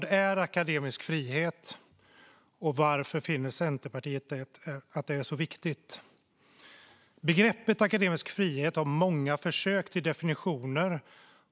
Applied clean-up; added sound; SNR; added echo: none; none; none; none.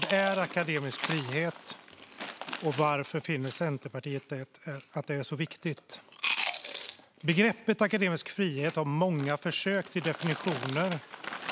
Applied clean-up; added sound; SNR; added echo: none; Chewing, mastication; 7 dB; none.